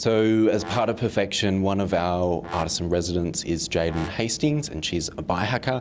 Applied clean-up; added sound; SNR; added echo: none; Brass instrument; 18 dB; none.